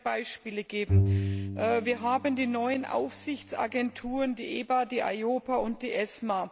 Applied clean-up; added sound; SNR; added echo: none; Bowed string instrument; 1 dB; none.